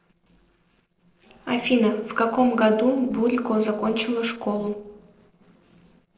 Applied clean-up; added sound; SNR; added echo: neural separator model SepFormer DNS4.